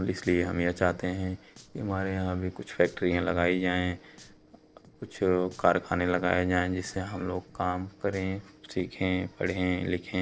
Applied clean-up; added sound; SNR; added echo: neural separator model SepFormer DNS4.